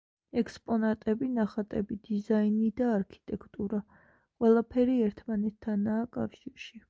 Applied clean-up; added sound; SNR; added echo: none; none; none; none.